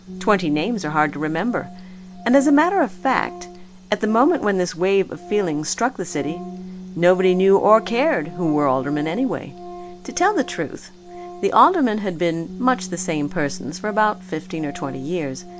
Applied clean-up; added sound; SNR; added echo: none; Organ + Bass guitar; 16 dB; none.